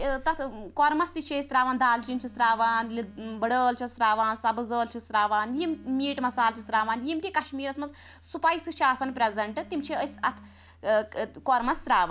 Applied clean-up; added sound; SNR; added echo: none; Telephone; 20 dB; none.